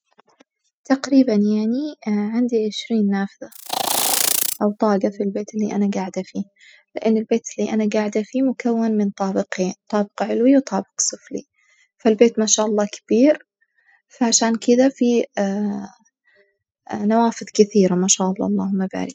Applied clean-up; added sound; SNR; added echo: classical method spectral subtraction.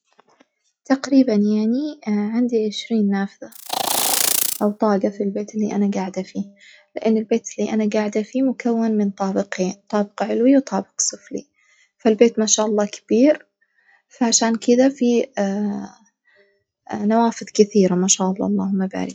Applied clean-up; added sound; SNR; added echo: classical method log-MMSE.